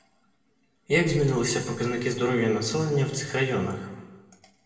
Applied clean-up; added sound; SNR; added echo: none; none; none; reverberation time 1.1 s.